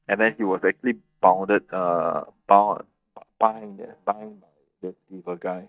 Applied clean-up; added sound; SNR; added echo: neural mask model DeepFilterNet 3.